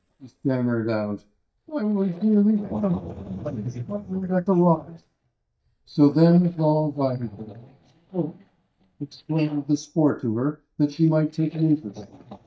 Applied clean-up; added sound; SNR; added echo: neural mask model DeepFilterNet 3.